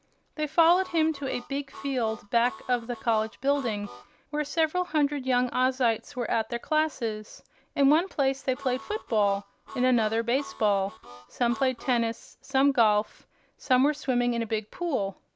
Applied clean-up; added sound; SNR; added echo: none; Harmonica; 18 dB; none.